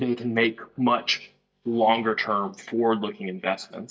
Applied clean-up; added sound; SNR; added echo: neural mask model DeepFilterNet 3.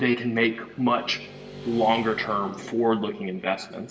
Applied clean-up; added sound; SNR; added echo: none; Motorcycle / Traffic noise, roadway noise; 17 dB; reverberation time 0.9 s.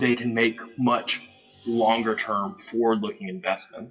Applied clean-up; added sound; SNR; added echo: classical method WPE with log-MMSE.